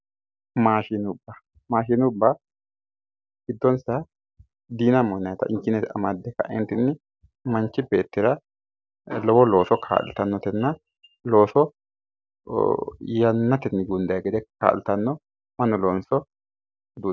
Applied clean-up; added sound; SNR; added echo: none; none; none; none.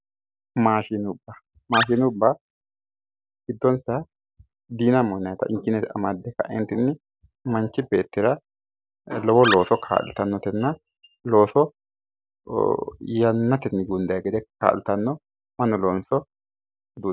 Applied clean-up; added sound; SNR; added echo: none; Animal; 5 dB; none.